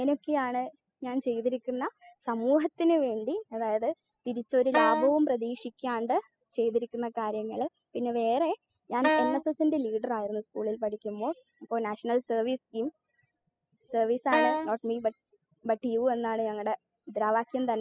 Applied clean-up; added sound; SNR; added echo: classical method spectral subtraction.